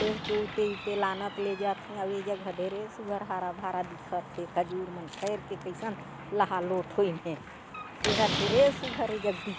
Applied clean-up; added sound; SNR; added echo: none; Slam; 7 dB; none.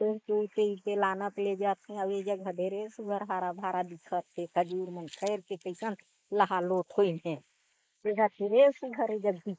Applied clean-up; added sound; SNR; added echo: neural mask model Resemble Enhance denoiser.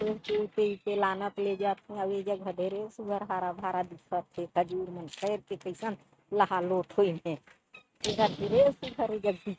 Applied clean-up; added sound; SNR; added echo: neural mask model RNNoise.